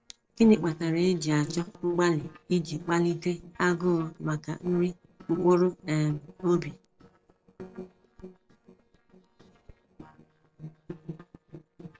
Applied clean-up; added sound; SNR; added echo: neural separator model SepFormer DNS4.